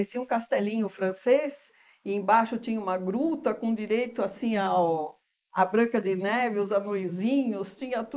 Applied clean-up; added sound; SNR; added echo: neural mask model Resemble Enhance denoiser.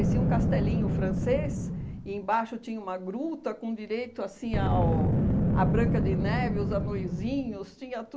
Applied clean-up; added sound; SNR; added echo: none; Boom; -4 dB; none.